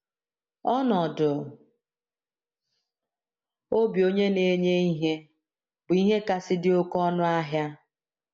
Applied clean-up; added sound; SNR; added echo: none; none; none; none.